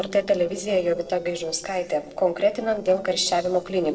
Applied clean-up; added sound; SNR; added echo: neural separator model SepFormer DNS4.